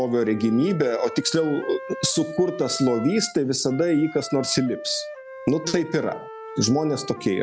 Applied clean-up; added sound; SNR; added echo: none; Wind instrument, woodwind instrument; 14 dB; none.